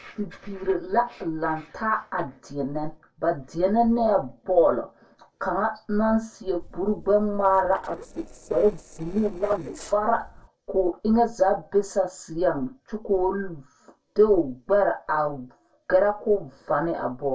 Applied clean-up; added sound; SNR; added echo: neural separator model SepFormer DNS4.